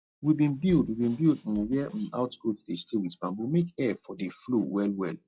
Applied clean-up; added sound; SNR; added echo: classical method log-MMSE.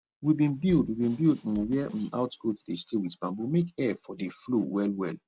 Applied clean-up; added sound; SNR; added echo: none; Drum kit; 19 dB; none.